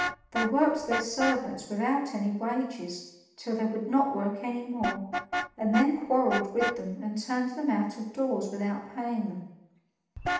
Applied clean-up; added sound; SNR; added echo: none; Vehicle horn, car horn, honking; 7 dB; reverberation time 0.8 s.